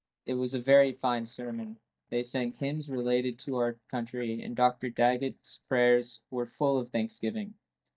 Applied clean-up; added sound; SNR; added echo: neural mask model DeepFilterNet 3.